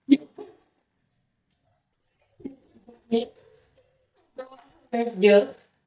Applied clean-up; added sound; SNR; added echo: neural mask model DeepFilterNet 3.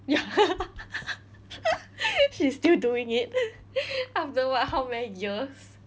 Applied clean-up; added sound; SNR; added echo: none; none; none; none.